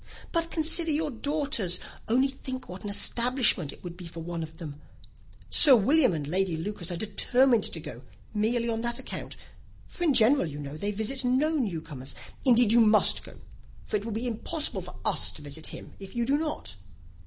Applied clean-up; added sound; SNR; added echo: none; none; none; none.